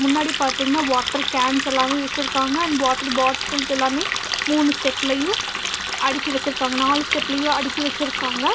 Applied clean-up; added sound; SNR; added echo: none; Water tap, faucet; 3 dB; none.